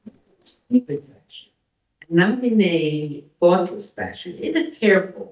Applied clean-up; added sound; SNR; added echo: neural mask model DeepFilterNet 3.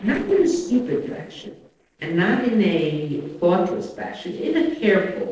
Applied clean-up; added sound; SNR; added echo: neural separator model SepFormer DNS4.